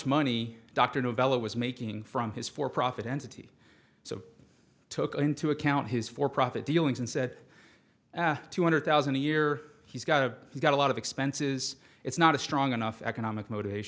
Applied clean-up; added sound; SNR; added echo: none; none; none; none.